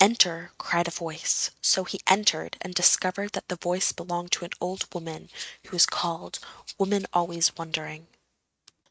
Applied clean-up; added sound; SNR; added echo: neural mask model RNNoise.